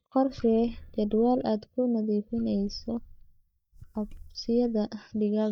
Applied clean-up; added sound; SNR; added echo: neural mask model DeepFilterNet 3.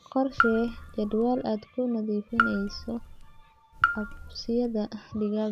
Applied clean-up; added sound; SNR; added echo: none; Raindrop / Drip; 3 dB; none.